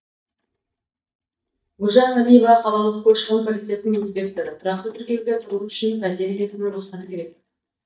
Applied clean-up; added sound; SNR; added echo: neural mask model DeepFilterNet 3.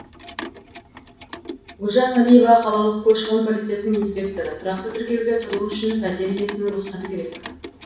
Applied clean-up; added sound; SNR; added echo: none; Clock; 18 dB; reverberation time 0.7 s.